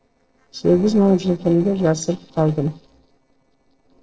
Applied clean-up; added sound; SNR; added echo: neural separator model SepFormer DNS4.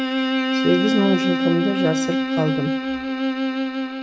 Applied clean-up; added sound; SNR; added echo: none; Bowed string instrument; -3 dB; none.